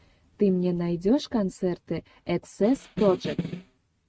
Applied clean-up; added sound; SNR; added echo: neural mask model RNNoise.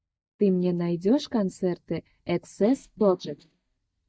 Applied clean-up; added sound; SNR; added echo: neural mask model DeepFilterNet 3.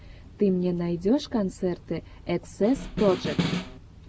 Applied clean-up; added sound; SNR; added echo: none; Snare drum; 4 dB; none.